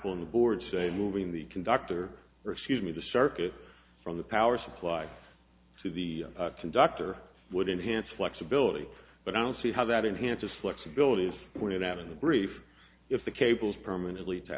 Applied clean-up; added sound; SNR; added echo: none; none; none; none.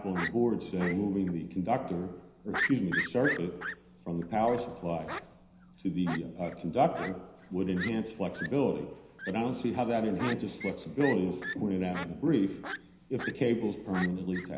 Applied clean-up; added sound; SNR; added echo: none; Fowl; 10 dB; reverberation time 0.9 s.